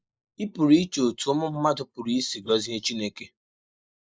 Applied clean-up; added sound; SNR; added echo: neural mask model Resemble Enhance denoiser.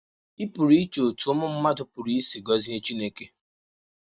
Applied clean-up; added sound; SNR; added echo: none; none; none; none.